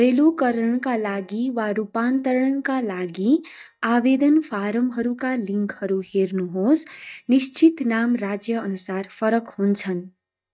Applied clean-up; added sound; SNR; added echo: neural mask model DeepFilterNet 3.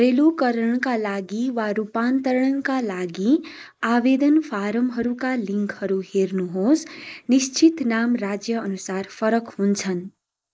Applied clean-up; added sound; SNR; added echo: neural mask model Resemble Enhance denoiser.